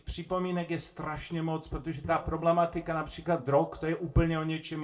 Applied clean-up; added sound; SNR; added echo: neural separator model SepFormer DNS4.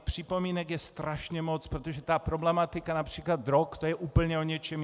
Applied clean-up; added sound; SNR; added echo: none; none; none; none.